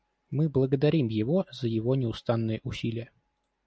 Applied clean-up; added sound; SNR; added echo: none; none; none; none.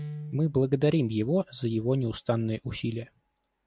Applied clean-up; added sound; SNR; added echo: none; Guitar; 17 dB; none.